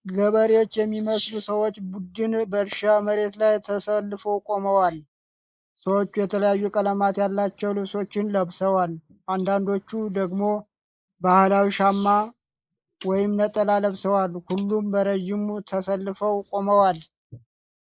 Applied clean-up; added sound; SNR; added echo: neural mask model Resemble Enhance denoiser.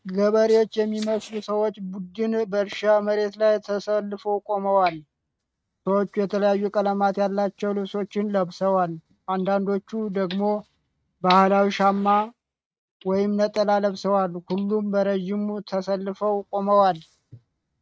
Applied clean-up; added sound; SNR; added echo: neural mask model RNNoise.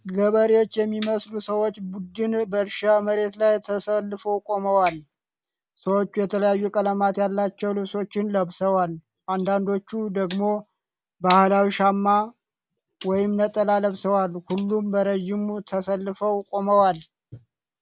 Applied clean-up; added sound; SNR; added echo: none; none; none; none.